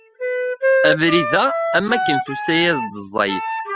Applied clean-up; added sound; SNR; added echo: classical method spectral subtraction.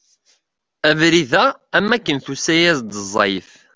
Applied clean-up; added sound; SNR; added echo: none; none; none; none.